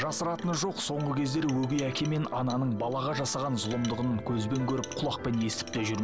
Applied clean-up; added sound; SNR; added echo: none; Chink, clink; 20 dB; none.